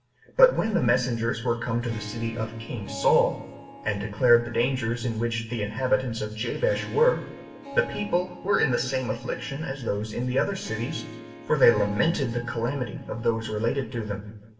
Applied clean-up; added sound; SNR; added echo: none; Harp; 16 dB; reverberation time 1.0 s.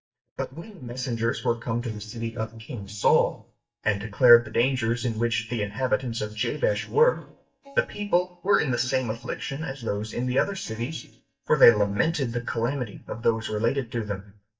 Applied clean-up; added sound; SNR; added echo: neural mask model DeepFilterNet 3.